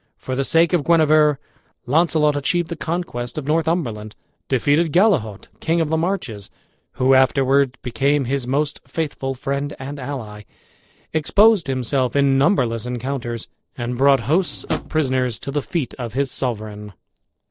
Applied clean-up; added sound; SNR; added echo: neural separator model SepFormer DNS4.